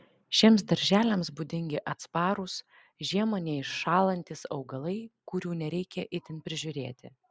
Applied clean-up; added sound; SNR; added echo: none; none; none; none.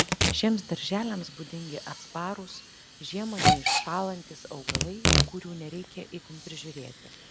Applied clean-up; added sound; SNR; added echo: none; Hiss / Alarm / Train + Packing tape, duct tape / Tearing; -4 dB; none.